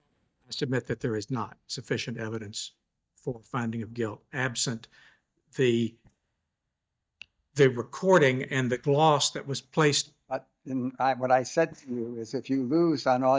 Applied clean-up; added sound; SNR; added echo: neural mask model DeepFilterNet 3.